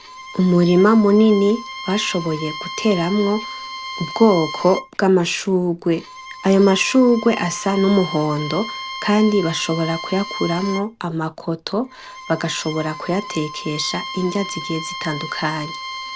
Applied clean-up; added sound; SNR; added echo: none; Bowed string instrument; 12 dB; none.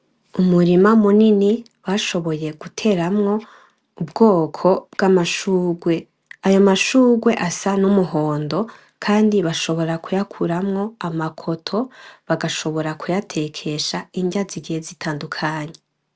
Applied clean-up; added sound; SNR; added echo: none; none; none; none.